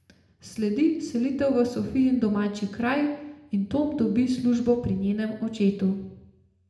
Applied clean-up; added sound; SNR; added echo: none; none; none; reverberation time 0.8 s.